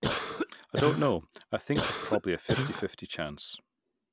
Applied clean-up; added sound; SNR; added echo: none; Cough; 0 dB; none.